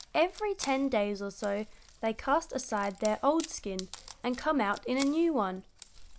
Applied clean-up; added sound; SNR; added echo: none; Wood; 18 dB; none.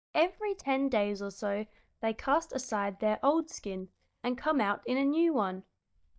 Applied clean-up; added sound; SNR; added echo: neural mask model DeepFilterNet 3.